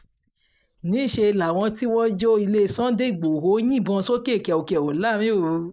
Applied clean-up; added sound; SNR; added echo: neural mask model Resemble Enhance denoiser.